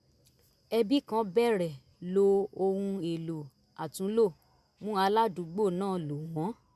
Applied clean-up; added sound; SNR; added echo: none; none; none; none.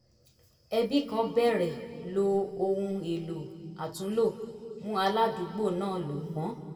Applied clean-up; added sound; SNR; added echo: none; none; none; reverberation time 1.9 s.